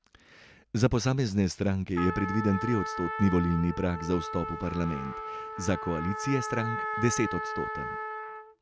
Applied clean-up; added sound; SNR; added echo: none; Trumpet; 7 dB; none.